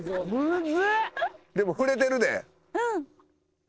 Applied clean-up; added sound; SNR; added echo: neural separator model SepFormer DNS4.